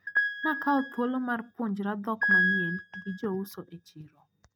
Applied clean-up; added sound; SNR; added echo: neural mask model RNNoise.